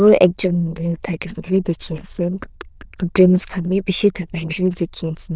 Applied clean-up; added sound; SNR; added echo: neural diffusion model UNIVERSE++.